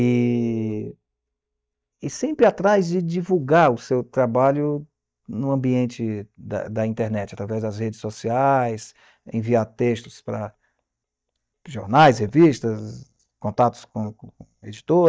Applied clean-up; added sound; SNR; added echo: neural mask model DeepFilterNet 3.